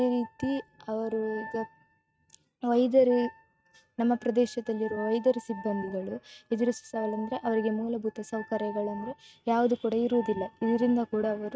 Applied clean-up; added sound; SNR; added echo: neural mask model RNNoise.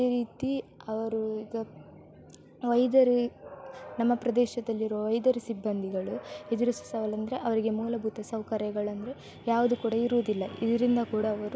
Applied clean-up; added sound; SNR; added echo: none; none; none; none.